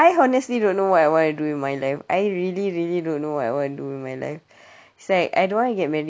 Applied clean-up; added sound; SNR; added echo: none; none; none; none.